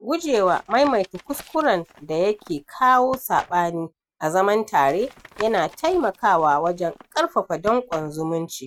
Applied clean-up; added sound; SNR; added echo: neural mask model RNNoise.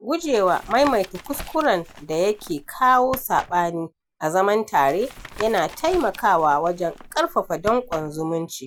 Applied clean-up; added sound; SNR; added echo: none; Tap; 17 dB; none.